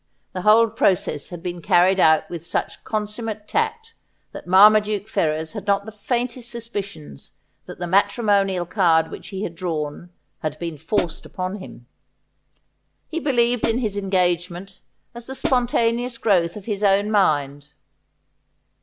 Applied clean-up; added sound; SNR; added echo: none; Hi-hat; 5 dB; none.